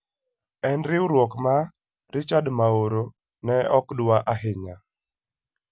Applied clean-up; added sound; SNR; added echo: none; none; none; none.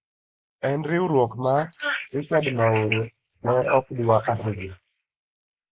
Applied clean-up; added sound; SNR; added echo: neural mask model Resemble Enhance denoiser.